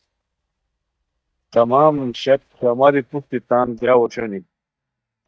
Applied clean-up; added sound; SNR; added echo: neural mask model DeepFilterNet 3.